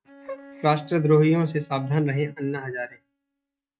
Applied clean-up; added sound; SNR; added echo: neural mask model RNNoise.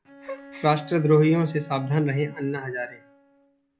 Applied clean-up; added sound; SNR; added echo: none; Gasp + Bowed string instrument; 19 dB; none.